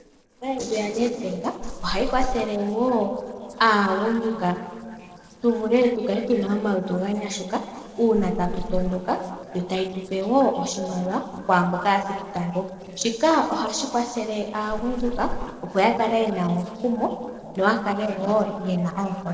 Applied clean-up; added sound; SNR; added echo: neural separator model SepFormer DNS4.